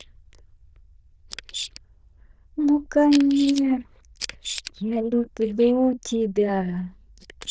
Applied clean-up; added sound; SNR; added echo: neural diffusion model UNIVERSE++.